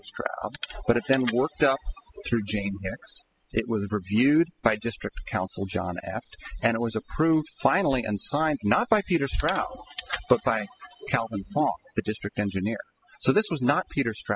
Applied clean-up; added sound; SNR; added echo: classical method spectral subtraction.